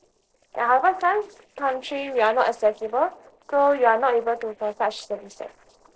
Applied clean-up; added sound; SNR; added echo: neural separator model SepFormer DNS4.